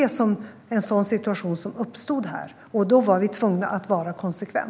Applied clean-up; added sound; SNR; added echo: none; none; none; none.